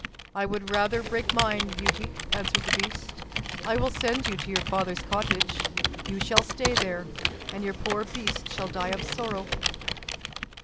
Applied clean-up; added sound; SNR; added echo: none; Computer keyboard; -1 dB; none.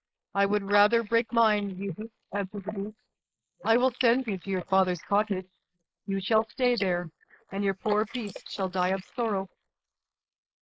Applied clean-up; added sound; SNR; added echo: neural mask model Resemble Enhance denoiser.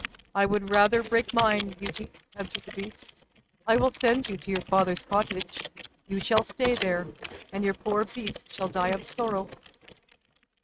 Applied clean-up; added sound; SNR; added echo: neural mask model RNNoise.